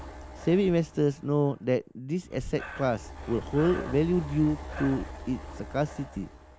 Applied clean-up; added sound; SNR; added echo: none; Breathing; 12 dB; none.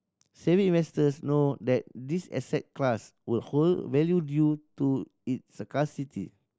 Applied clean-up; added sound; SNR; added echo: none; none; none; none.